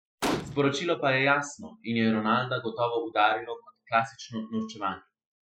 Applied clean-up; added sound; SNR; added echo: classical method spectral subtraction.